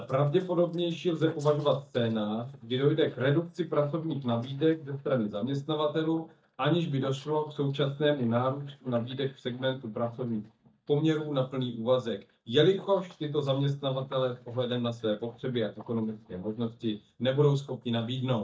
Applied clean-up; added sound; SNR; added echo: neural mask model DeepFilterNet 3.